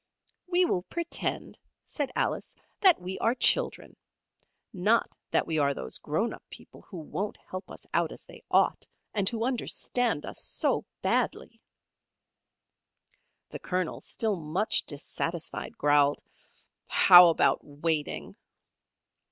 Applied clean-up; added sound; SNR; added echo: none; none; none; none.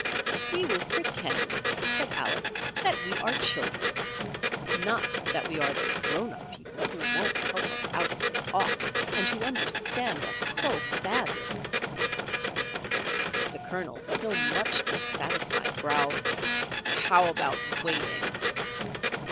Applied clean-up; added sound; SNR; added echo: none; Printer; -3 dB; none.